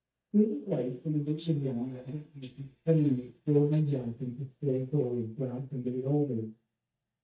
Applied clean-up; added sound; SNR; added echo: neural mask model DeepFilterNet 3.